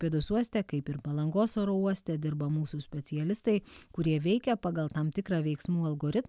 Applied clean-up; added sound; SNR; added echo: none; none; none; none.